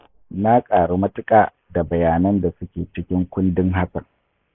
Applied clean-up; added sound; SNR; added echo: neural mask model Resemble Enhance denoiser.